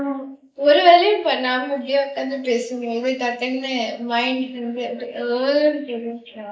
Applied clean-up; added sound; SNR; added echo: neural mask model Resemble Enhance denoiser.